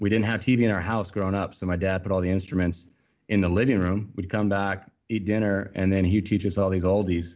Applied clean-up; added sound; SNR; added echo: none; none; none; none.